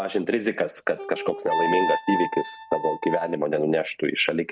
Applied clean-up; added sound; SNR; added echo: neural mask model RNNoise.